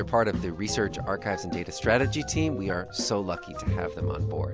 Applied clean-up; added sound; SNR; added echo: none; none; none; none.